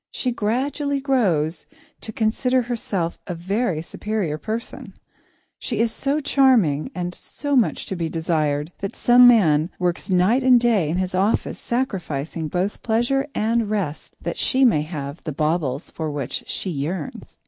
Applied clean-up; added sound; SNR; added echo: none; none; none; none.